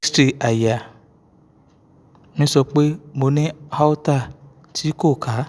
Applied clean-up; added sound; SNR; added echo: none; none; none; none.